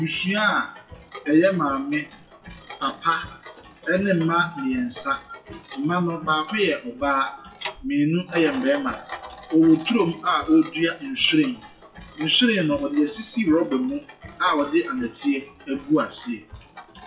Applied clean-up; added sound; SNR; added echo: classical method WPE with log-MMSE.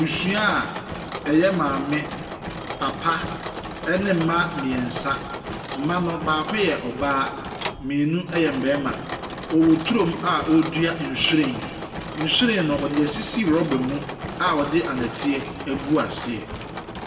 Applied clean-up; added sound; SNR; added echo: none; Mechanisms; 9 dB; reverberation time 1.3 s.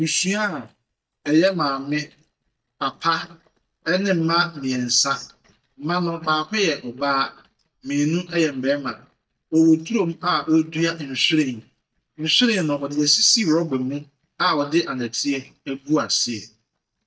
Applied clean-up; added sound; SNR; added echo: neural mask model DeepFilterNet 3.